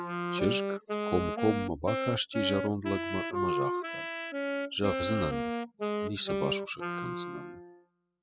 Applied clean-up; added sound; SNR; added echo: classical method spectral subtraction.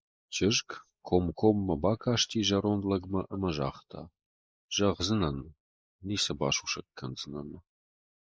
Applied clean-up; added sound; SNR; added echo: neural mask model Resemble Enhance denoiser.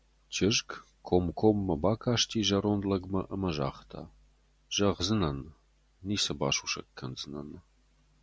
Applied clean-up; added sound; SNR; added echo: none; none; none; none.